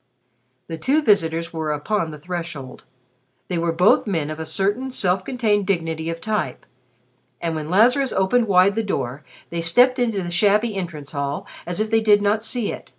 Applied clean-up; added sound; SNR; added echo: none; none; none; none.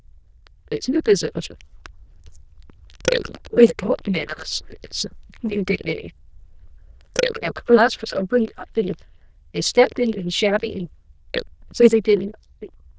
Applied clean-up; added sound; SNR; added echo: neural diffusion model UNIVERSE++.